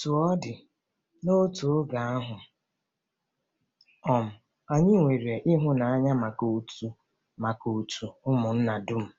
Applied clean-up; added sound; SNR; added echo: none; none; none; none.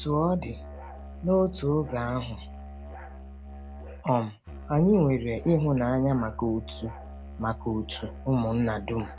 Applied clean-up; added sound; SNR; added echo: none; Musical instrument; 13 dB; none.